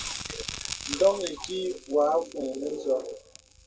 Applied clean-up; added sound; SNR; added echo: none; Crackle; 11 dB; reverberation time 0.1 s.